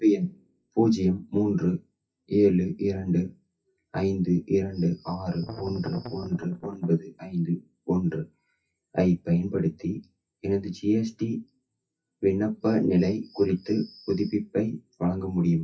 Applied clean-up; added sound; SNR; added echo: classical method WPE with log-MMSE.